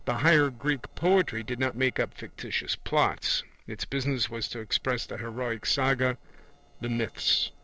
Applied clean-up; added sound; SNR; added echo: neural separator model SepFormer DNS4.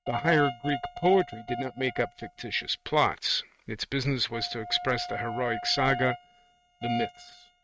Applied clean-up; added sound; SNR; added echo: neural mask model RNNoise.